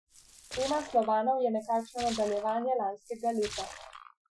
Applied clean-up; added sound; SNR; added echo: classical method Wiener filter.